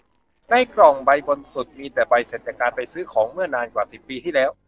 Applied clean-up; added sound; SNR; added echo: neural separator model SepFormer DNS4.